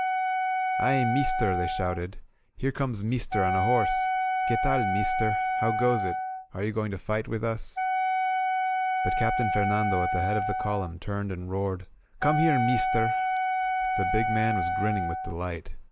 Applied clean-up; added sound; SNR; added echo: none; Wind instrument, woodwind instrument; -1 dB; none.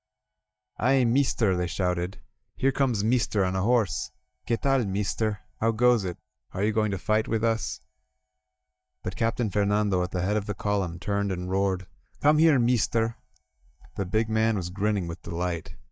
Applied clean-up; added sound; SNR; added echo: neural mask model DeepFilterNet 3.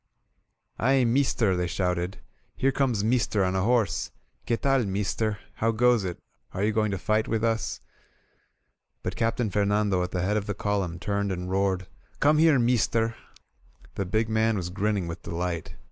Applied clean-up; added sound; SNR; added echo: none; none; none; none.